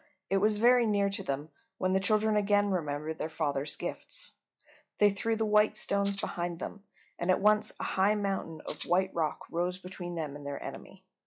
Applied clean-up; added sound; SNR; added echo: classical method log-MMSE.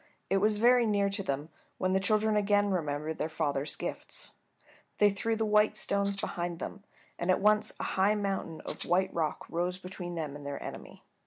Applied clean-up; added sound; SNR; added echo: neural mask model Resemble Enhance denoiser.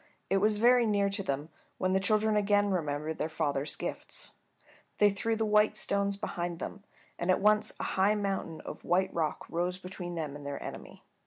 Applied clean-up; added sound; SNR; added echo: none; none; none; none.